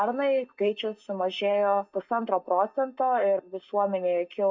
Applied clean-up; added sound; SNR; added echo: neural mask model DeepFilterNet 3.